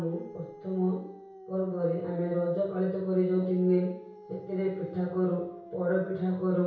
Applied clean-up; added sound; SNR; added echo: none; Dog; 20 dB; reverberation time 0.6 s.